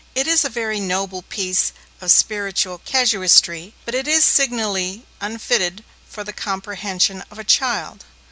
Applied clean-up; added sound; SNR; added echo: none; none; none; none.